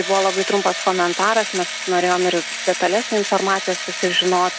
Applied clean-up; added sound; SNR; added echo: none; Engine / Drill; 7 dB; none.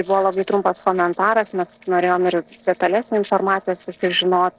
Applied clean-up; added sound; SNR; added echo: neural separator model SepFormer DNS4.